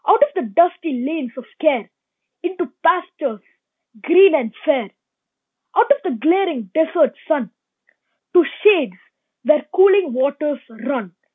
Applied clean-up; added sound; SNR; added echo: none; none; none; none.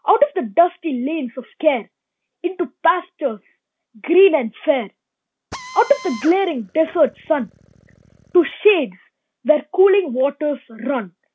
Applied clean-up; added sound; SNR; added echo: none; Drill; 19 dB; none.